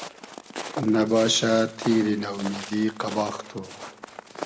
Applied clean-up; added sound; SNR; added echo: none; Walk, footsteps; 12 dB; reverberation time 1.3 s.